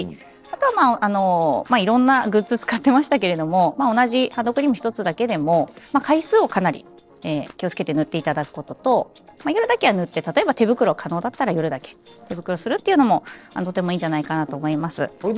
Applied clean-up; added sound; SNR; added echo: neural separator model SepFormer DNS4.